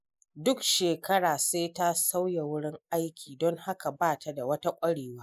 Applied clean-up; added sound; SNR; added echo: neural mask model Resemble Enhance denoiser.